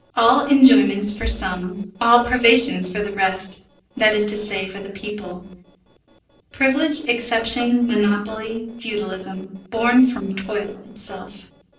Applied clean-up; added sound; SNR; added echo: neural separator model SepFormer DNS4.